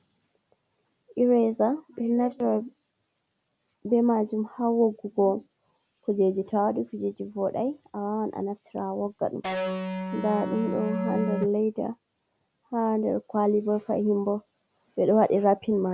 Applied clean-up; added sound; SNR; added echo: none; Electric guitar; 3 dB; none.